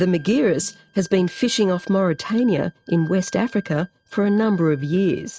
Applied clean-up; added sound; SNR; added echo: neural mask model RNNoise.